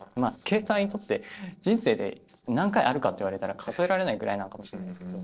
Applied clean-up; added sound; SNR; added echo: neural separator model SepFormer DNS4.